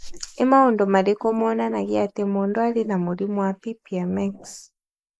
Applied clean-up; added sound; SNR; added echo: neural mask model Resemble Enhance denoiser.